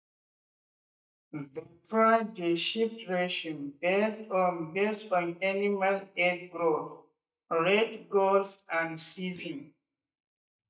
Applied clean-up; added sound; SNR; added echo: neural mask model DeepFilterNet 3.